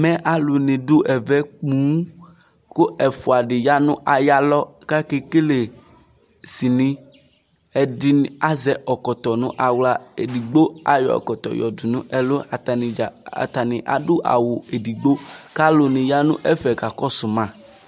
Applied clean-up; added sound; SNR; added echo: none; none; none; none.